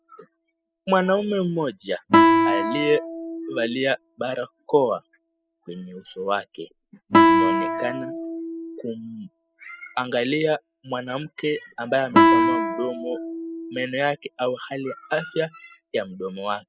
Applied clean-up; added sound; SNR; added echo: classical method spectral subtraction.